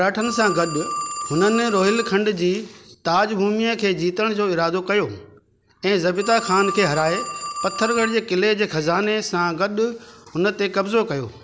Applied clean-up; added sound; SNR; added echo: none; Telephone; 12 dB; none.